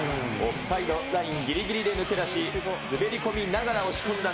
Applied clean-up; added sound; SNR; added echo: none; none; none; none.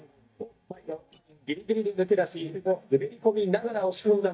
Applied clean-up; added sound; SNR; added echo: neural mask model DeepFilterNet 3.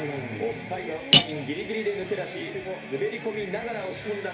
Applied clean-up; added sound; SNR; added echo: none; Cutlery, silverware; -3 dB; reverberation time 0.3 s.